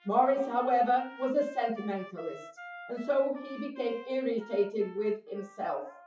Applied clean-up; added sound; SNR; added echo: classical method WPE with log-MMSE.